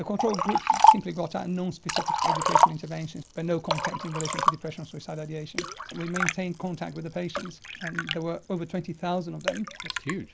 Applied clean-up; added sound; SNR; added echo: none; Liquid; -4 dB; none.